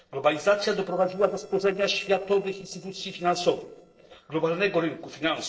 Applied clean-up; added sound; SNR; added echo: neural separator model SepFormer DNS4.